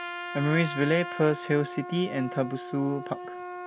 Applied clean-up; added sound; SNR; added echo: none; Trumpet; 10 dB; none.